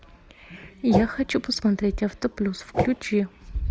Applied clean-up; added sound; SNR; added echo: none; Whoosh, swoosh, swish; 0 dB; none.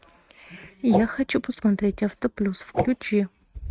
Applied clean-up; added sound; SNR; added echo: neural mask model RNNoise.